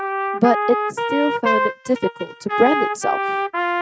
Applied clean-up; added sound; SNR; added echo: neural mask model RNNoise.